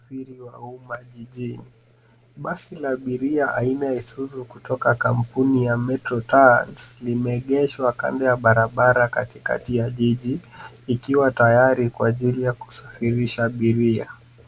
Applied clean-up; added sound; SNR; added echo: none; none; none; none.